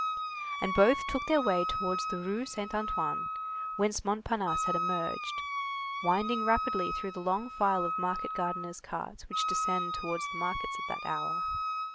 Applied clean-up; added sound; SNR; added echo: none; Wind instrument, woodwind instrument; 2 dB; none.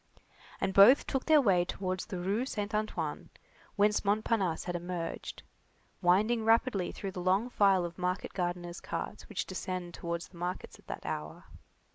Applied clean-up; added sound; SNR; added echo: none; none; none; none.